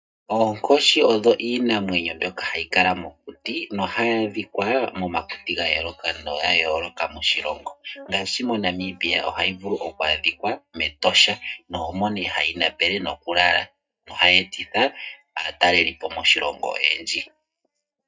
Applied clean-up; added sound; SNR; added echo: neural mask model DeepFilterNet 3.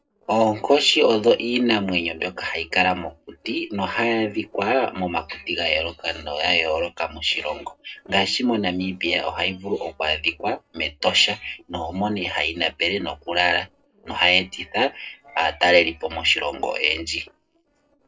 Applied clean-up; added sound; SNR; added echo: neural separator model SepFormer DNS4.